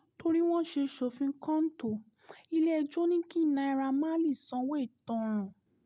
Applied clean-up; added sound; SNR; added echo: none; none; none; none.